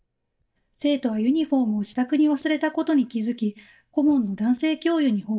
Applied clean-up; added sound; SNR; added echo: neural mask model DeepFilterNet 3.